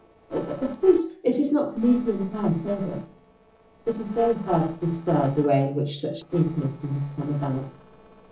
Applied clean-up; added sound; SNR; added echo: neural separator model SepFormer DNS4.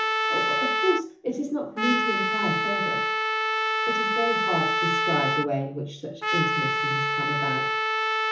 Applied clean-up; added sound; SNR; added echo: none; Trumpet; -5 dB; reverberation time 0.7 s.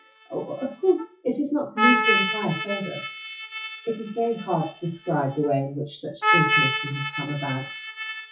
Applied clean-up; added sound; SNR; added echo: classical method WPE with log-MMSE.